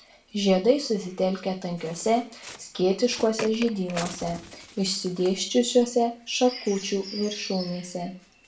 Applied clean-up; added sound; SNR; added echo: none; Bird; 17 dB; reverberation time 0.3 s.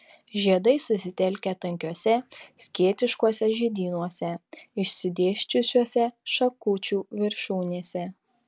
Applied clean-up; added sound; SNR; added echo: none; none; none; none.